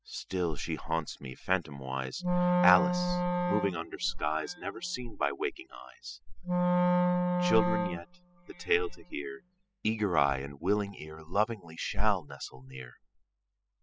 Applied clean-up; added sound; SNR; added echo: classical method spectral subtraction.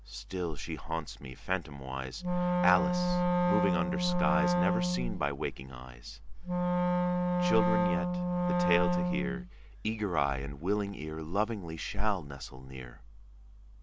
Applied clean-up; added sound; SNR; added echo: none; Wind instrument, woodwind instrument; -4 dB; none.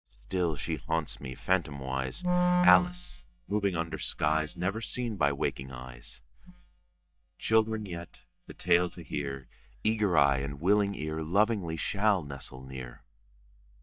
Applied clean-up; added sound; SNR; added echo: neural mask model DeepFilterNet 3.